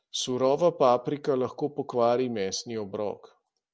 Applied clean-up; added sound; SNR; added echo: none; none; none; none.